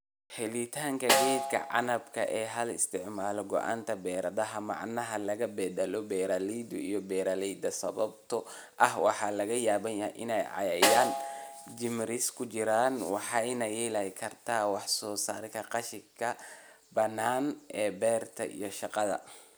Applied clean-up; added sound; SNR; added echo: none; Snare drum; 1 dB; none.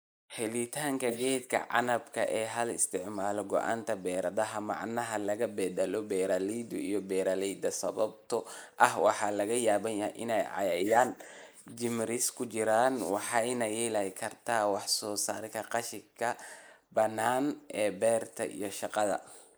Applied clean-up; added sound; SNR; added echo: neural mask model Resemble Enhance denoiser.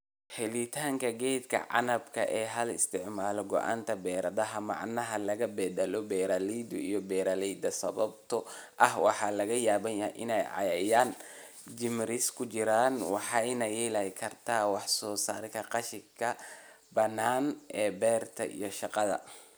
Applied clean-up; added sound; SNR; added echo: none; none; none; none.